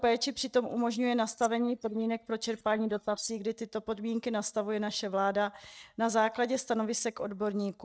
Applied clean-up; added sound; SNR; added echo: neural mask model DeepFilterNet 3.